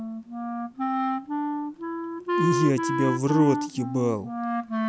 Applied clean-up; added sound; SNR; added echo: none; Wind instrument, woodwind instrument; 0 dB; none.